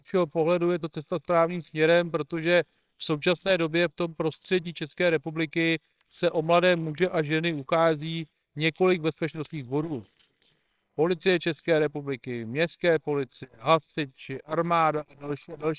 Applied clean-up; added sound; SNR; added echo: neural separator model SepFormer WHAMR!.